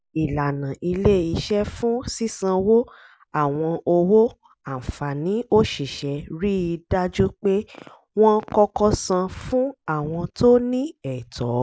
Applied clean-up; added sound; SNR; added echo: none; none; none; none.